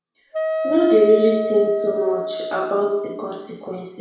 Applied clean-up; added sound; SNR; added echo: none; Wind instrument, woodwind instrument; 5 dB; reverberation time 0.6 s.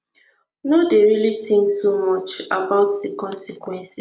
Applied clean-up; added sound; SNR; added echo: none; none; none; none.